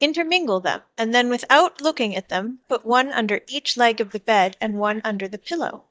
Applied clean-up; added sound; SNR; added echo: neural mask model DeepFilterNet 3.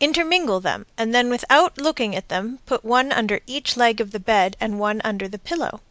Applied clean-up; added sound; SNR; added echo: none; none; none; none.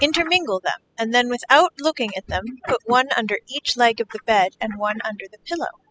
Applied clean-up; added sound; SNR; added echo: classical method spectral subtraction.